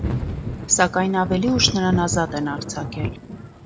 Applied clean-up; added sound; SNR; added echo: none; Thunder / Rain; 6 dB; none.